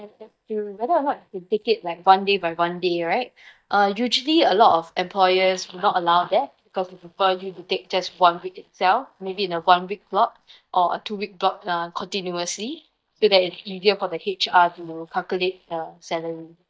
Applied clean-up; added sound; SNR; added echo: neural mask model DeepFilterNet 3.